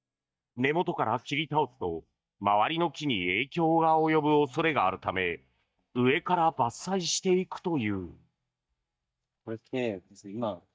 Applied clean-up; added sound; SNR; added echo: neural mask model DeepFilterNet 3.